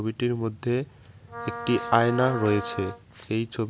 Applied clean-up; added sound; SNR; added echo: none; Wind instrument, woodwind instrument; 11 dB; none.